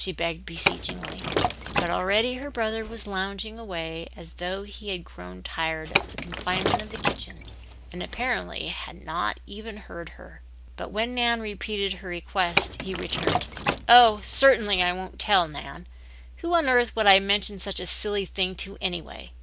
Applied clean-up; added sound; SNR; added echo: none; Liquid; 3 dB; none.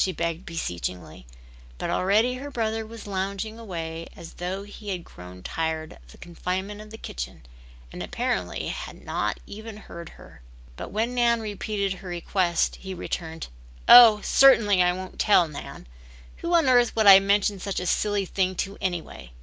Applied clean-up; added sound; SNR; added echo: none; none; none; none.